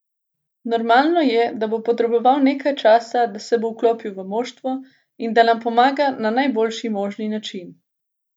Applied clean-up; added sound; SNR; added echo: none; none; none; none.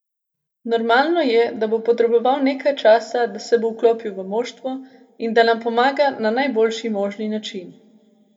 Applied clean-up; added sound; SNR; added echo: none; none; none; reverberation time 0.3 s.